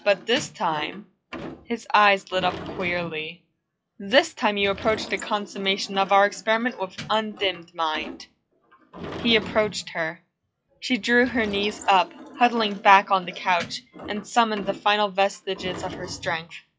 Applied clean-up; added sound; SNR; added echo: classical method log-MMSE.